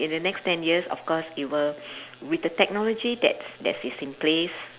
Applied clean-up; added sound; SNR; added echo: none; none; none; none.